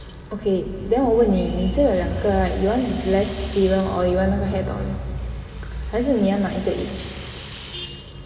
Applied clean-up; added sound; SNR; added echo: none; Rattle (instrument); 19 dB; reverberation time 2.8 s.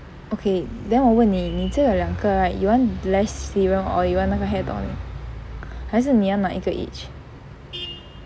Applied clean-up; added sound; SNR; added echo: none; none; none; none.